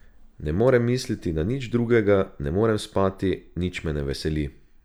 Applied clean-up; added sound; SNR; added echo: none; none; none; none.